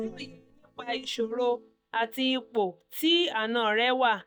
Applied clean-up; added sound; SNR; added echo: neural mask model DeepFilterNet 3.